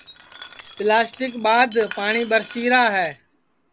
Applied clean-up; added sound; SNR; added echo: none; Glass; 17 dB; none.